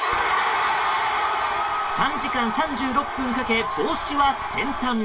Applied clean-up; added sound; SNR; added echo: none; none; none; reverberation time 0.2 s.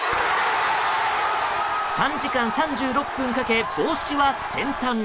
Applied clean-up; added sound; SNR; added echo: none; none; none; none.